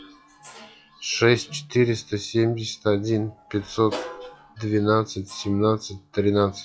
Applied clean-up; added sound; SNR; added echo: classical method log-MMSE.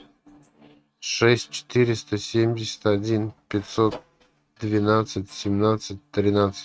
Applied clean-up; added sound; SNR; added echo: neural mask model RNNoise.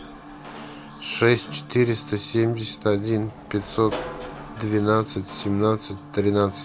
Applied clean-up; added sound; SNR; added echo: none; Sliding door / Slam; 17 dB; none.